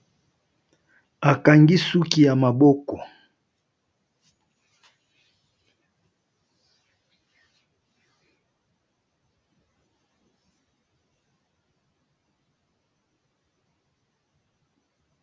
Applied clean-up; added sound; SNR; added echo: none; none; none; none.